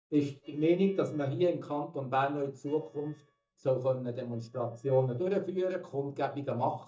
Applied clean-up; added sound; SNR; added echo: neural mask model DeepFilterNet 3.